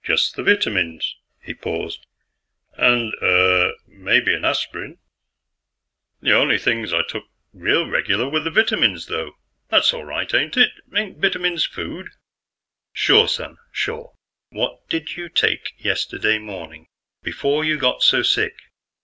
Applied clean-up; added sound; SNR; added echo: none; none; none; none.